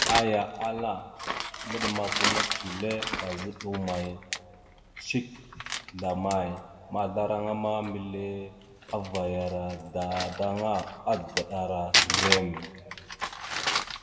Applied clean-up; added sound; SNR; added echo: none; Crumpling, crinkling; 1 dB; reverberation time 1.5 s.